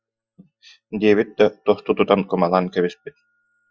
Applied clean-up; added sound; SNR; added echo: classical method Wiener filter.